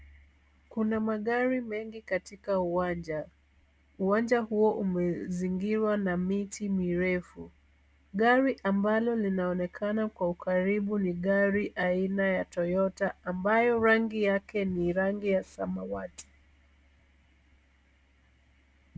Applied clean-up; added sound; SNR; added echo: none; none; none; none.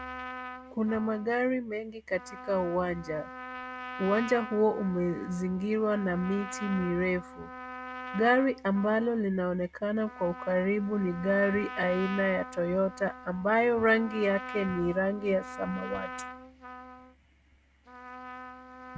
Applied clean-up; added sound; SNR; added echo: none; Trumpet; 13 dB; none.